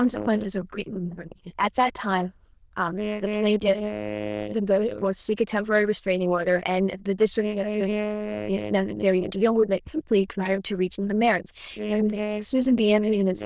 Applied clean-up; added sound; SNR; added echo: neural diffusion model UNIVERSE++.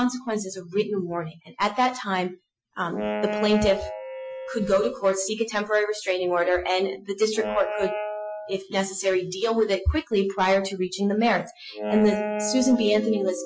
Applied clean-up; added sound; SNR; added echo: classical method Wiener filter.